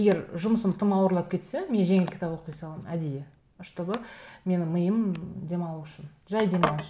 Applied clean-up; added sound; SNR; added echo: none; Domestic sounds, home sounds; 13 dB; none.